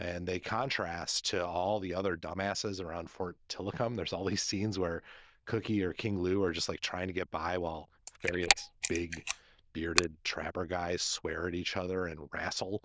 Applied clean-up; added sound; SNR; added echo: neural diffusion model UNIVERSE++.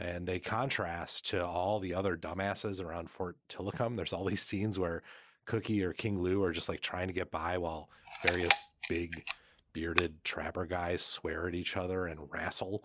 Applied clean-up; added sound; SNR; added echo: none; Camera; -1 dB; none.